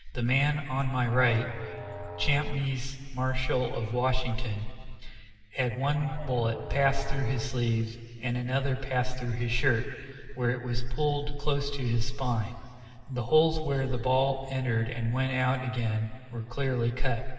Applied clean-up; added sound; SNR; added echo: none; Musical instrument; 15 dB; reverberation time 2.3 s.